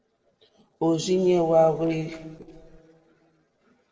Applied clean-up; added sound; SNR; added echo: neural separator model SepFormer DNS4.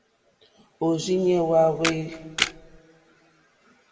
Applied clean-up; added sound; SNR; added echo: none; Camera; 5 dB; reverberation time 1.6 s.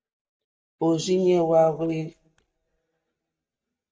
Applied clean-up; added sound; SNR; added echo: neural mask model DeepFilterNet 3.